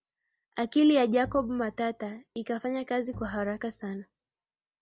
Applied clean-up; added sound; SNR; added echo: none; Bowed string instrument; 20 dB; none.